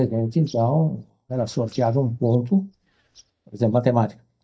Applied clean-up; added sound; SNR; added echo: neural mask model DeepFilterNet 3.